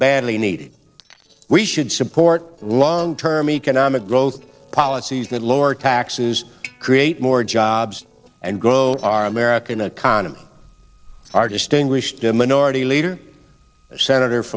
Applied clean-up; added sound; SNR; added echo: neural separator model SepFormer DNS4.